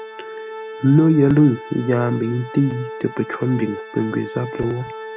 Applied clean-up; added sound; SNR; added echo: none; Organ; 13 dB; none.